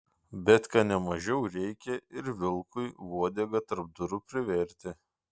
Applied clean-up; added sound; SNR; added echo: none; none; none; none.